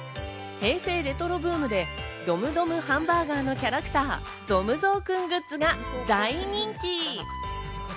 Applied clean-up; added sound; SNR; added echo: none; none; none; none.